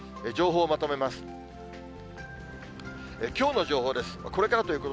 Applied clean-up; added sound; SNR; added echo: none; none; none; none.